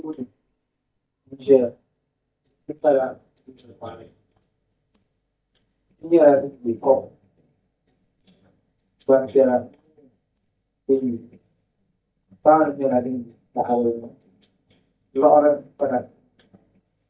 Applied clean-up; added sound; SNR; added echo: neural mask model DeepFilterNet 3.